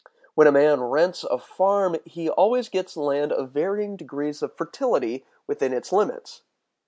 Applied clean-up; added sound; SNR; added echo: none; none; none; none.